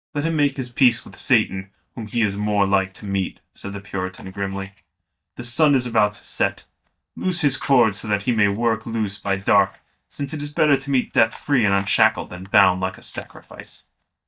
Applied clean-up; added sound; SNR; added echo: neural mask model DeepFilterNet 3.